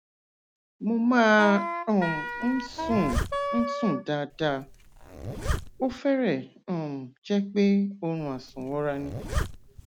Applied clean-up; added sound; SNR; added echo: none; Wind instrument, woodwind instrument + Zipper (clothing); 5 dB; none.